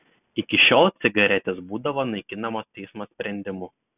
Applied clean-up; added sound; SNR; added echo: none; none; none; none.